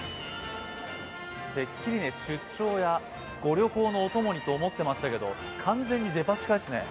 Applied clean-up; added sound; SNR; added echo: none; none; none; none.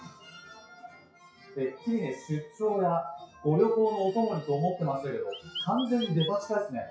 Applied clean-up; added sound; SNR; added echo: classical method WPE with log-MMSE.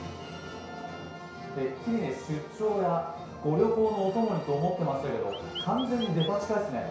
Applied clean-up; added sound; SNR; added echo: none; Chirp, tweet; 11 dB; reverberation time 0.6 s.